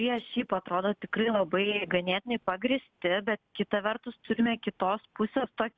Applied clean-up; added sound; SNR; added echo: none; none; none; none.